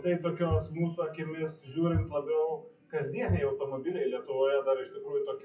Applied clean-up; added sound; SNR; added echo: classical method WPE with log-MMSE.